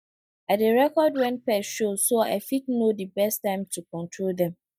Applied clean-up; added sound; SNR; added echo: neural mask model DeepFilterNet 3.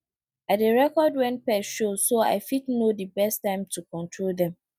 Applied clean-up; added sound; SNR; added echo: none; none; none; none.